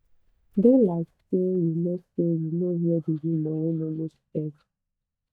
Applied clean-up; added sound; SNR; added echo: neural mask model DeepFilterNet 3.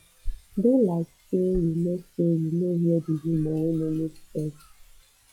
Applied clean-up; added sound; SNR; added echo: classical method log-MMSE.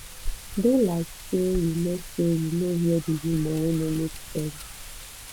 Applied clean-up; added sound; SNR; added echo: none; Wind; 11 dB; none.